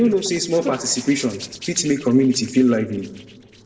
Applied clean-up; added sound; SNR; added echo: neural separator model SepFormer DNS4.